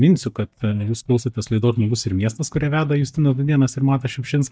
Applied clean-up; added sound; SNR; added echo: neural mask model DeepFilterNet 3.